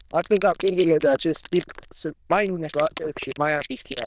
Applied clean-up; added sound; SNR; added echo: neural diffusion model UNIVERSE++.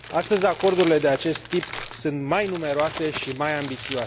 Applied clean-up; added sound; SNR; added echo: none; Crumpling, crinkling; 10 dB; none.